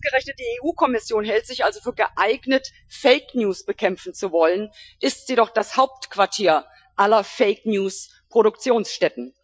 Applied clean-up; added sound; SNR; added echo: classical method Wiener filter.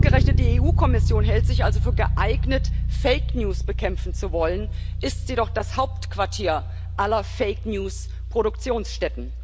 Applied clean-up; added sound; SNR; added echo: none; Bass guitar; -4 dB; none.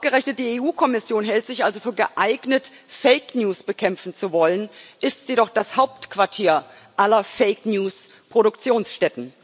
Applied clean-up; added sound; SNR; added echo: none; none; none; none.